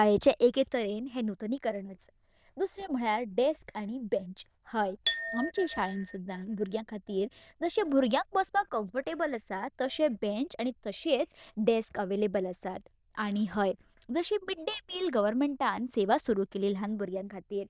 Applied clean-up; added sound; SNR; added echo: neural diffusion model UNIVERSE++.